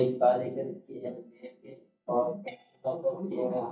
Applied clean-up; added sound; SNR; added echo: neural mask model DeepFilterNet 3.